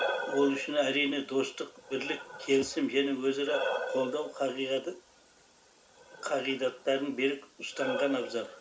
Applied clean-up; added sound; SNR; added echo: none; Breathing; 8 dB; reverberation time 0.4 s.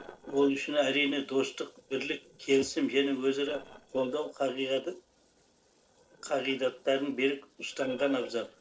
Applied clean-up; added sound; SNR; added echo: neural separator model SepFormer DNS4.